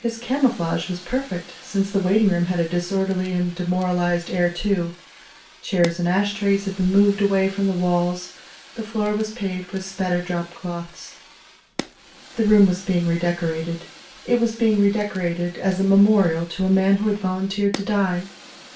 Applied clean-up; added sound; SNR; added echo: none; Fire; 20 dB; reverberation time 0.3 s.